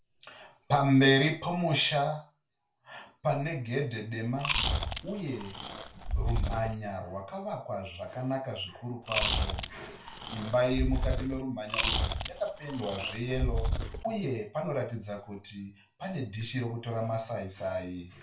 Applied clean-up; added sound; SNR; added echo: none; Chewing, mastication; 0 dB; reverberation time 0.3 s.